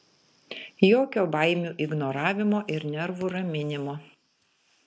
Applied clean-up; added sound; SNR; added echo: none; none; none; none.